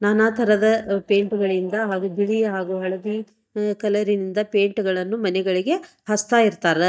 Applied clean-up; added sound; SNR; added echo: neural mask model DeepFilterNet 3.